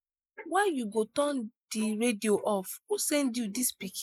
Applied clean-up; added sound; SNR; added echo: neural mask model Resemble Enhance denoiser.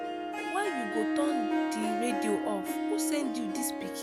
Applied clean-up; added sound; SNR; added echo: none; Harp; -4 dB; none.